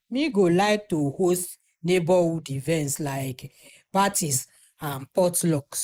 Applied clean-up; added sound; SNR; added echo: neural mask model Resemble Enhance denoiser.